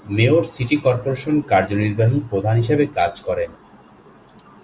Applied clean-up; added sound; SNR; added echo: none; none; none; none.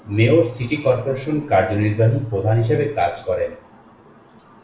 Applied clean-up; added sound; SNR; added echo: none; none; none; reverberation time 0.6 s.